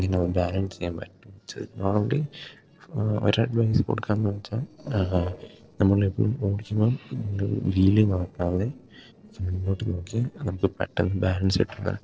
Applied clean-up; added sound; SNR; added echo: neural separator model SepFormer DNS4.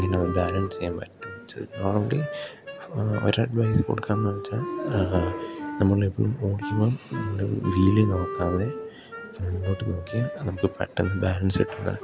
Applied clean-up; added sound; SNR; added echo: none; Wind instrument, woodwind instrument; 10 dB; none.